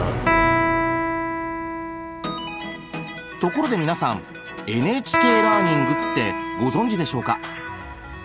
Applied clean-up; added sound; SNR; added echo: none; Electric guitar; 0 dB; none.